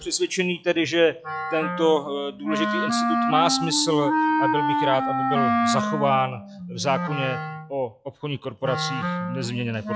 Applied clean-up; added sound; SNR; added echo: classical method log-MMSE.